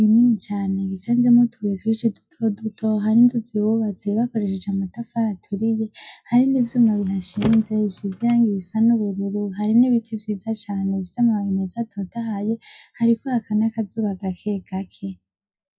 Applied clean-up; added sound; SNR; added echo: classical method WPE with log-MMSE.